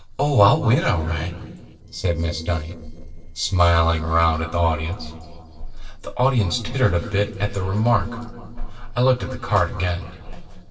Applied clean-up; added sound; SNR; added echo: neural separator model SepFormer DNS4.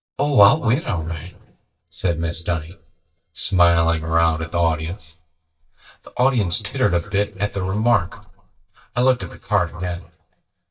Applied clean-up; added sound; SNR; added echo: neural mask model DeepFilterNet 3.